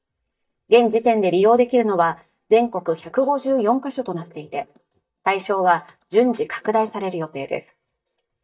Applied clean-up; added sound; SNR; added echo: neural mask model DeepFilterNet 3.